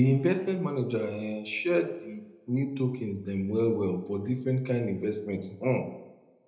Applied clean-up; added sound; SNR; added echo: none; none; none; reverberation time 0.7 s.